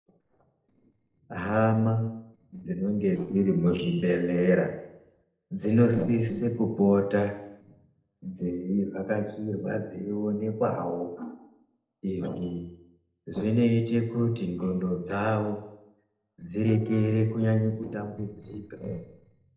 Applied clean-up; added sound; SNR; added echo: neural separator model SepFormer DNS4.